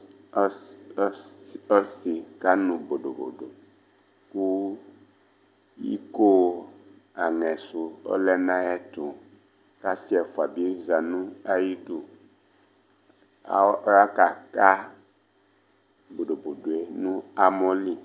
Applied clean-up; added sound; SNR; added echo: none; none; none; none.